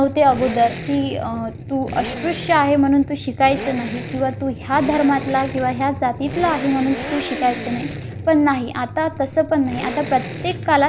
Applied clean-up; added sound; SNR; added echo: none; Accelerating, revving, vroom; 10 dB; none.